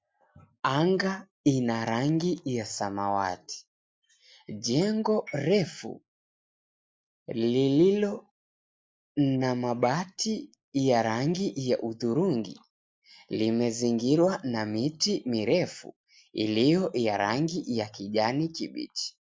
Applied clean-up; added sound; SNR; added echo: neural mask model Resemble Enhance denoiser.